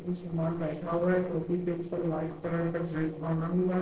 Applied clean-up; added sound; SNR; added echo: neural separator model SepFormer DNS4.